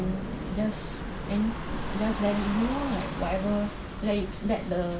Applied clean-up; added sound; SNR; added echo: none; Car passing by / Traffic noise, roadway noise; 11 dB; none.